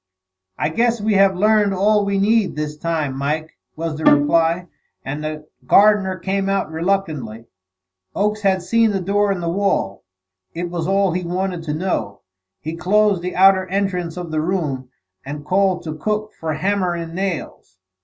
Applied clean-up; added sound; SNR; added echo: none; Bowed string instrument; -1 dB; none.